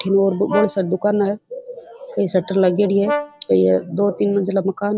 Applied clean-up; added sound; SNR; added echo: none; Brass instrument; 11 dB; none.